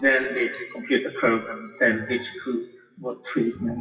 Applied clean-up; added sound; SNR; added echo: classical method WPE with log-MMSE.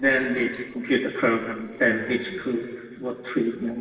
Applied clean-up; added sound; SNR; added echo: neural separator model SepFormer DNS4.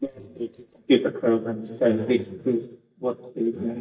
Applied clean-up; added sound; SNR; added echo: neural mask model DeepFilterNet 3.